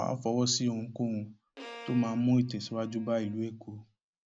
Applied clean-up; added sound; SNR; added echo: none; Bowed string instrument; 19 dB; none.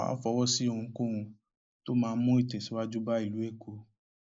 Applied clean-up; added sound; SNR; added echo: neural mask model Resemble Enhance denoiser.